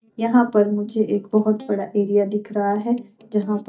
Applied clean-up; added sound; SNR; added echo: neural mask model DeepFilterNet 3.